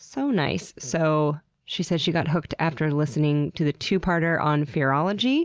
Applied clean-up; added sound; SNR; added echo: none; none; none; none.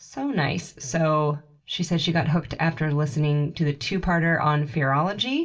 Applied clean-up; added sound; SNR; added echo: none; none; none; reverberation time 0.2 s.